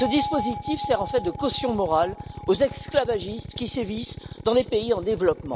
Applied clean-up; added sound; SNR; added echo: none; Drill + Bell; 9 dB; none.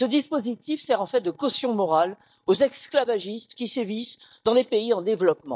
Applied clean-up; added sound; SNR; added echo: neural mask model DeepFilterNet 3.